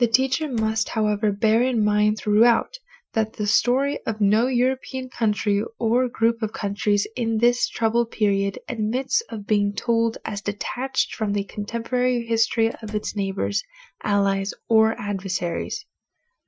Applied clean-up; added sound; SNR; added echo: classical method Wiener filter.